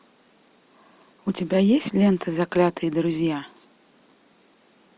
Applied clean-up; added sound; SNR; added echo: none; none; none; none.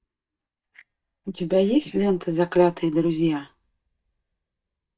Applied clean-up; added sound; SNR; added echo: neural mask model DeepFilterNet 3.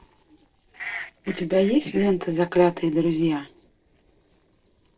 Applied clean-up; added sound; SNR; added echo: neural separator model SepFormer DNS4.